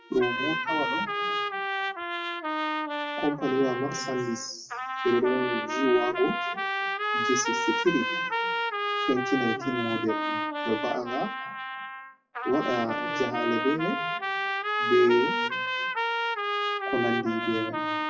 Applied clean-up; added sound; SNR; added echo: classical method WPE with log-MMSE.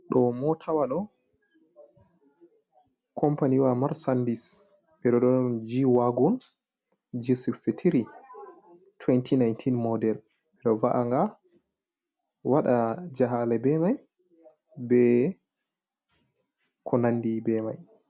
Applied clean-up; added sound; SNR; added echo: none; none; none; none.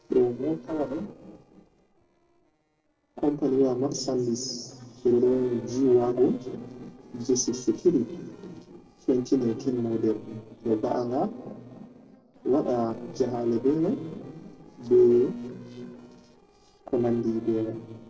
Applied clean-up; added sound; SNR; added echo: neural separator model SepFormer DNS4.